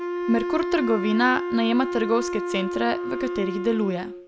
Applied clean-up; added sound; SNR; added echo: none; Wind instrument, woodwind instrument; 4 dB; none.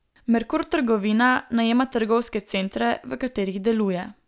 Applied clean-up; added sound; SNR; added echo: none; none; none; none.